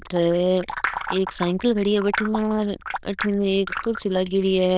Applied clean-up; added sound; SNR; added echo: neural diffusion model UNIVERSE++.